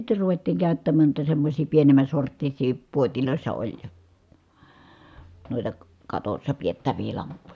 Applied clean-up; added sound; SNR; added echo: none; none; none; none.